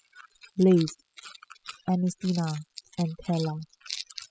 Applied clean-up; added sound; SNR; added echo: classical method spectral subtraction.